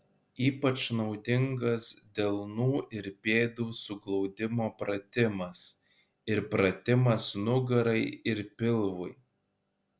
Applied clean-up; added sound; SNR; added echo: none; none; none; none.